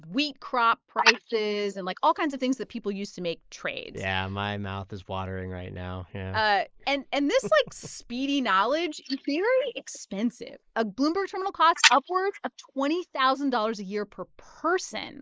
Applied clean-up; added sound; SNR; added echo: neural mask model Resemble Enhance denoiser.